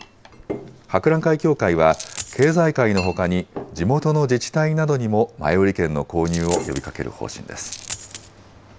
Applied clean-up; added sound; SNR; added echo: none; Chink, clink + Coin (dropping); 16 dB; none.